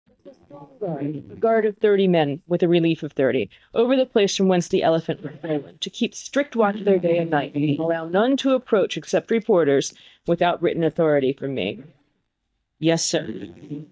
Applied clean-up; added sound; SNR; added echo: neural mask model DeepFilterNet 3.